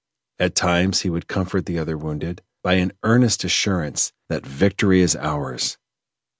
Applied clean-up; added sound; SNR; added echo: none; none; none; none.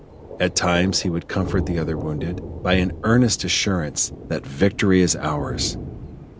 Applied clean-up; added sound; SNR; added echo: none; Thunder; 10 dB; none.